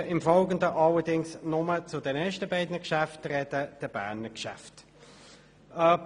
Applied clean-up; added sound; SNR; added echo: none; none; none; none.